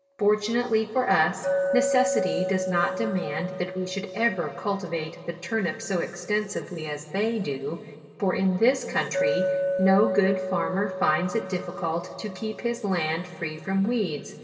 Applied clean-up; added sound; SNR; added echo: none; Chink, clink; 6 dB; reverberation time 2.1 s.